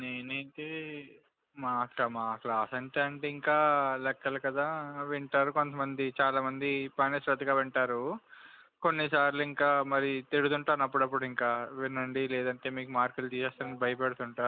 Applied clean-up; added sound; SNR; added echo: none; none; none; none.